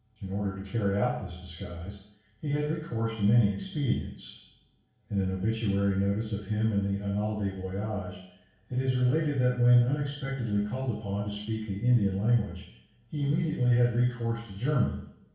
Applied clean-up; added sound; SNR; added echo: none; none; none; reverberation time 0.6 s.